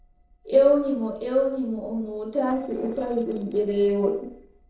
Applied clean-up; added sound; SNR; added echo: neural separator model SepFormer DNS4.